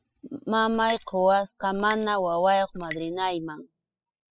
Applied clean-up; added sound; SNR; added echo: classical method spectral subtraction.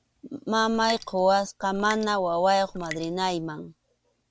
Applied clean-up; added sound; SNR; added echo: none; Raindrop; 16 dB; none.